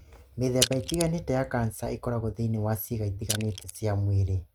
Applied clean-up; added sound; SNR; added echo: neural mask model RNNoise.